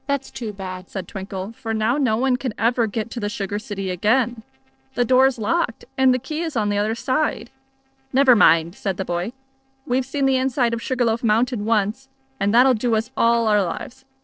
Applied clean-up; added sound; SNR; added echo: neural separator model SepFormer DNS4.